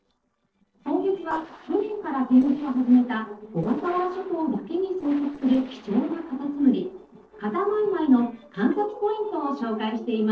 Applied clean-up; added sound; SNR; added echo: neural separator model SepFormer DNS4.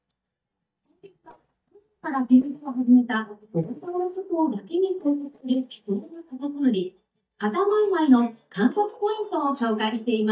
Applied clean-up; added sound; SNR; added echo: neural mask model DeepFilterNet 3.